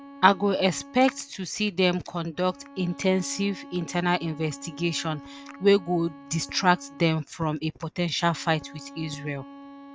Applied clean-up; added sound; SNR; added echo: none; Bowed string instrument; 19 dB; none.